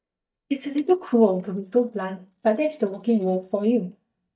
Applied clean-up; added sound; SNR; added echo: neural mask model DeepFilterNet 3.